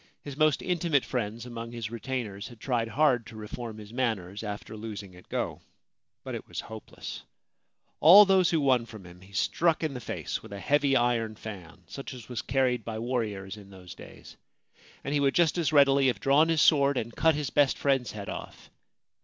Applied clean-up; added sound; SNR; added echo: none; none; none; none.